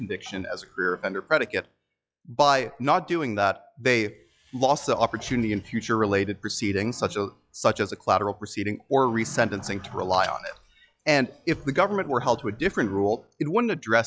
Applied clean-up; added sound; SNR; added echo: classical method log-MMSE.